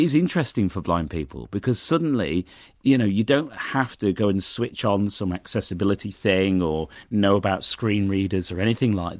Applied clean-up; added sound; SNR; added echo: none; none; none; none.